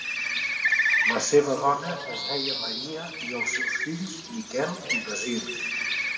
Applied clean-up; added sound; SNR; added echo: none; Bird; -1 dB; reverberation time 1.7 s.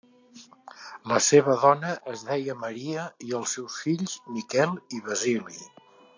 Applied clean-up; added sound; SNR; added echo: none; none; none; none.